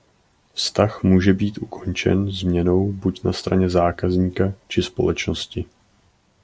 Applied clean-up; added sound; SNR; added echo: none; none; none; none.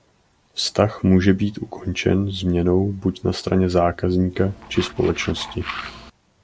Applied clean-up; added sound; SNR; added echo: none; Tools; 14 dB; none.